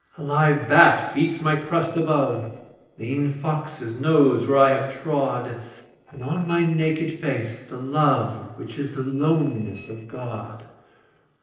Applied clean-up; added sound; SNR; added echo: neural separator model SepFormer DNS4.